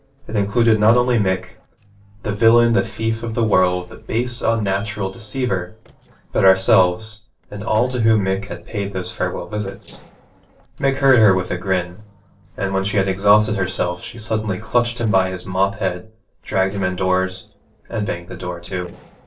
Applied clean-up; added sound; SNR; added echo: neural separator model SepFormer DNS4.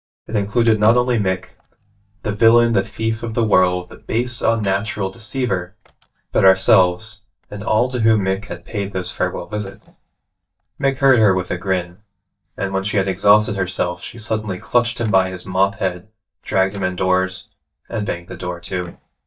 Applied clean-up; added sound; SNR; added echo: neural mask model DeepFilterNet 3.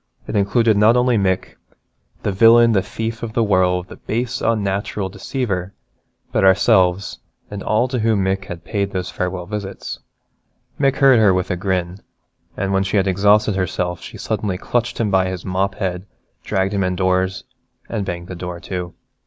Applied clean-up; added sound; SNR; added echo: none; none; none; none.